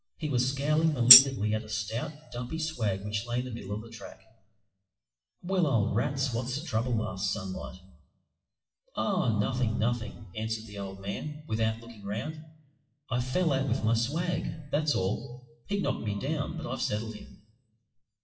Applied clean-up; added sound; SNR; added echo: classical method WPE with log-MMSE.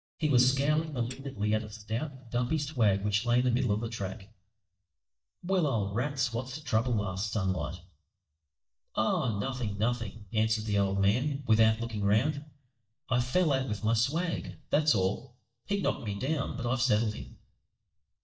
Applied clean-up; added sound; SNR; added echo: neural mask model DeepFilterNet 3.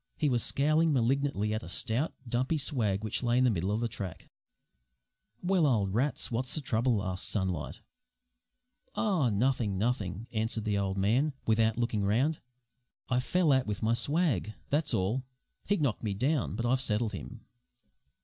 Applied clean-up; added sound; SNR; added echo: none; none; none; none.